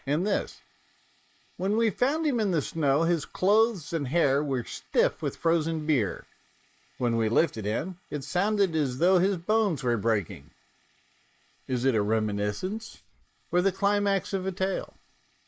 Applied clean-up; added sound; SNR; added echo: neural mask model Resemble Enhance denoiser.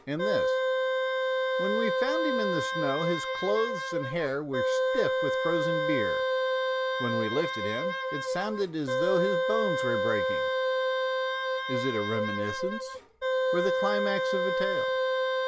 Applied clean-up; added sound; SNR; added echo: none; Wind instrument, woodwind instrument; -5 dB; none.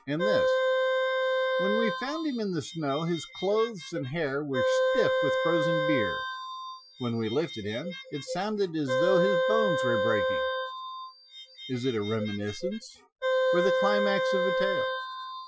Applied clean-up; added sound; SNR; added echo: classical method Wiener filter.